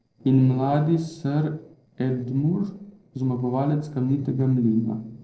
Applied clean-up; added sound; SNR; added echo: neural separator model SepFormer DNS4.